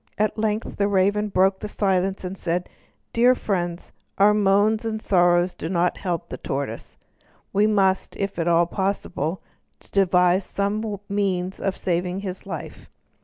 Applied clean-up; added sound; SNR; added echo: none; none; none; none.